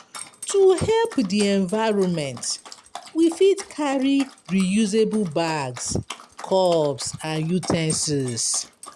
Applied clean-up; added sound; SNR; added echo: none; Dog; 17 dB; none.